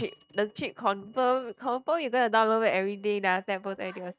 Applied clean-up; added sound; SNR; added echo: neural mask model RNNoise.